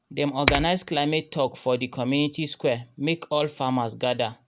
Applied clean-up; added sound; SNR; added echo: none; Finger snapping; 4 dB; none.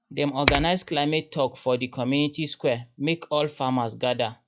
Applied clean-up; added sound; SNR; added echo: classical method log-MMSE.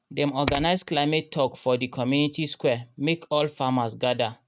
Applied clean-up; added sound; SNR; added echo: neural mask model RNNoise.